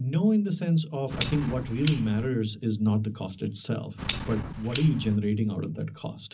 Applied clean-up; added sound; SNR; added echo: none; Clock; 11 dB; reverberation time 0.4 s.